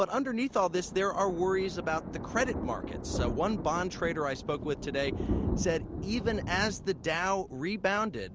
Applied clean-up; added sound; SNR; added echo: none; Thunder; 6 dB; none.